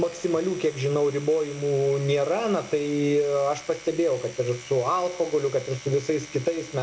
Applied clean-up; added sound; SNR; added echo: none; Domestic sounds, home sounds; 19 dB; none.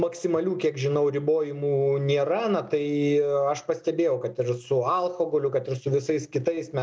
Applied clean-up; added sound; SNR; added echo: none; none; none; none.